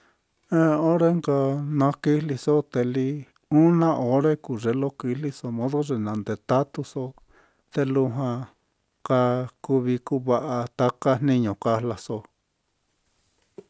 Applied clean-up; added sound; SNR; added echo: none; none; none; none.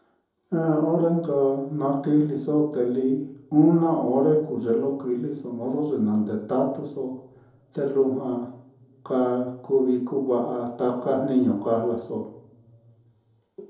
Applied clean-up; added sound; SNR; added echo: none; none; none; reverberation time 2.6 s.